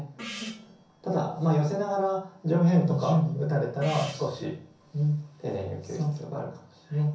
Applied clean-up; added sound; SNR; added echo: none; Gong; 16 dB; reverberation time 0.6 s.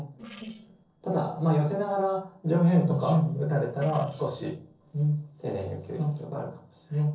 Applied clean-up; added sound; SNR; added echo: neural separator model SepFormer DNS4.